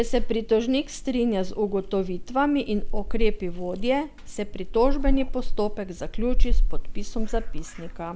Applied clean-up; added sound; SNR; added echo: none; Meow / Purr; -3 dB; none.